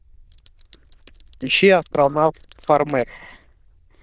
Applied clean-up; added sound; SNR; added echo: neural diffusion model UNIVERSE++.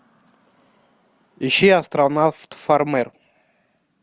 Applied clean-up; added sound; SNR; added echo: none; none; none; none.